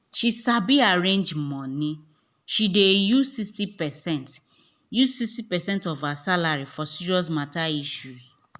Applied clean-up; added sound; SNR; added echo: none; none; none; none.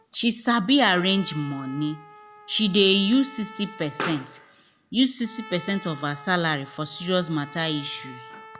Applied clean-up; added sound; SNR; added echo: none; Explosion + Trumpet; 17 dB; none.